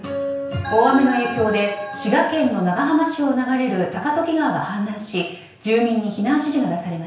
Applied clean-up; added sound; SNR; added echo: none; none; none; reverberation time 0.5 s.